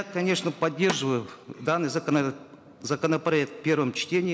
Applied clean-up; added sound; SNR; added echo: none; Snare drum; 12 dB; none.